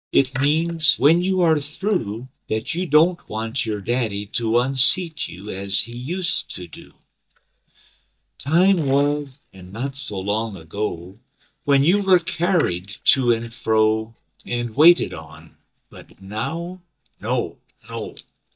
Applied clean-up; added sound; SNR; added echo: neural mask model DeepFilterNet 3.